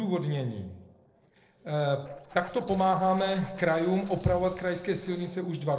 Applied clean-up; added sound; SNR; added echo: neural separator model SepFormer DNS4.